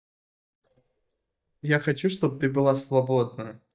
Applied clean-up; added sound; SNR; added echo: neural mask model DeepFilterNet 3.